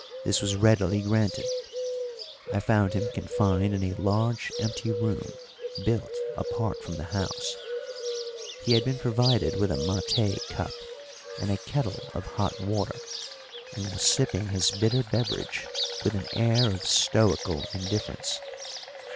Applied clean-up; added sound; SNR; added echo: none; Bird; 8 dB; none.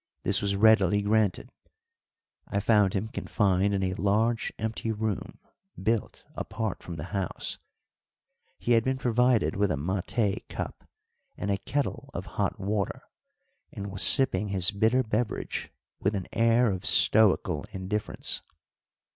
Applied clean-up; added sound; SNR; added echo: none; none; none; none.